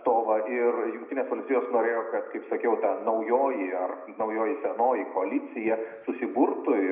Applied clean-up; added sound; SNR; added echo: none; none; none; reverberation time 0.7 s.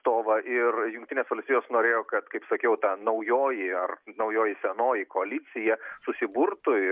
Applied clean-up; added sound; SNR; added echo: none; none; none; none.